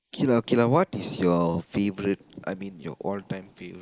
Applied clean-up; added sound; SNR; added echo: neural mask model Resemble Enhance denoiser.